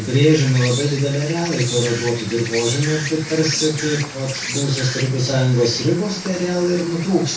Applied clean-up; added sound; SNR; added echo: none; Insect; 10 dB; reverberation time 0.3 s.